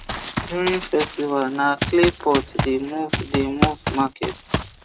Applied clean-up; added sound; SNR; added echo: none; Run; 4 dB; none.